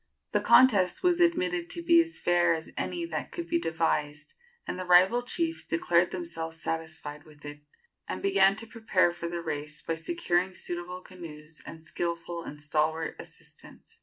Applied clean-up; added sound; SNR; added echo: none; none; none; none.